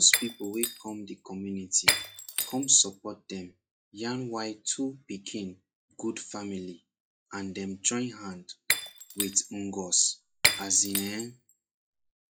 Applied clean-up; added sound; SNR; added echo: classical method log-MMSE.